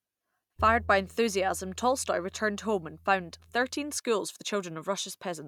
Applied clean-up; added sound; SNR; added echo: none; Bowed string instrument; 17 dB; none.